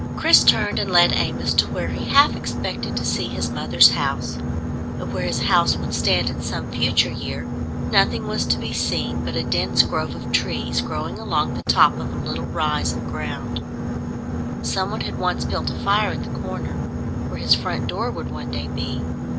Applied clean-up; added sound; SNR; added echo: none; Boat, Water vehicle; 1 dB; none.